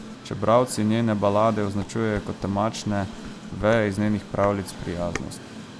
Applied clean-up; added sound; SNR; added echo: none; Dishes, pots, and pans + Train; 13 dB; none.